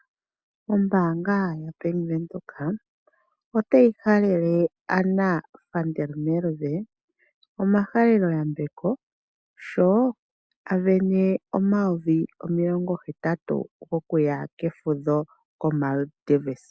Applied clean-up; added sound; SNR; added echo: none; none; none; none.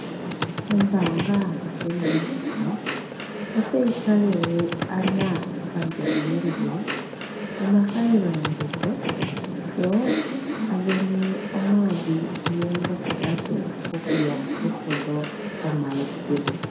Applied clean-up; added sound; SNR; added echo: none; Computer keyboard; 3 dB; reverberation time 0.6 s.